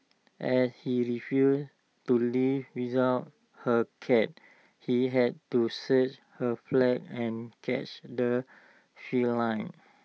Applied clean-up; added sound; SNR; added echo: none; none; none; none.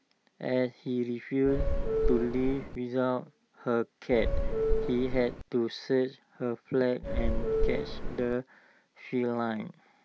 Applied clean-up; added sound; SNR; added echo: none; Subway, metro, underground / Doorbell; -3 dB; none.